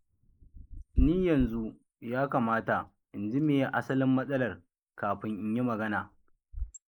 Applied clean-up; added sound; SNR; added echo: neural mask model Resemble Enhance denoiser.